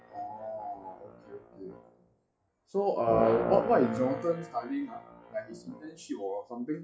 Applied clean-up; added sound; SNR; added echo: classical method WPE with log-MMSE.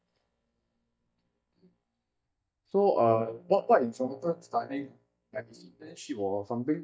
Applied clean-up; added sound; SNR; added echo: neural mask model DeepFilterNet 3.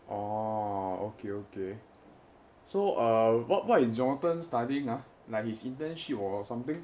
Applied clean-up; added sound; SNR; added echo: none; none; none; none.